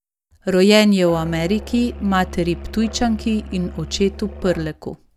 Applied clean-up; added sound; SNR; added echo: none; Musical instrument; 14 dB; none.